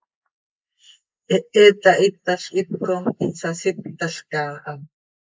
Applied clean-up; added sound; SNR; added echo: neural mask model Resemble Enhance denoiser.